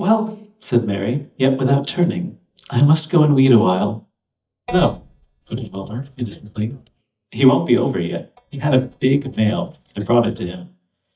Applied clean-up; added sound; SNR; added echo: neural mask model DeepFilterNet 3.